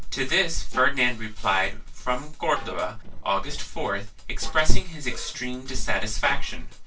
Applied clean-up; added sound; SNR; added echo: neural separator model SepFormer DNS4.